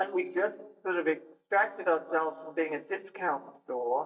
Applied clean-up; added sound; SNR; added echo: neural mask model DeepFilterNet 3.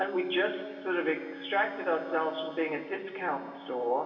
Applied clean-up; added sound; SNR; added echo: none; Bowed string instrument; 15 dB; reverberation time 1.9 s.